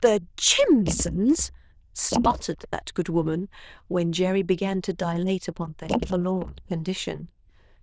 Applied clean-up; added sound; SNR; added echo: neural diffusion model UNIVERSE++.